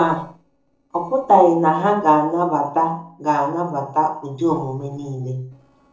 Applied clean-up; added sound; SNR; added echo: neural separator model SepFormer DNS4.